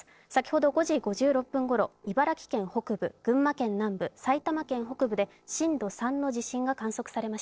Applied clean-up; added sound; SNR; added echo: neural separator model SepFormer DNS4.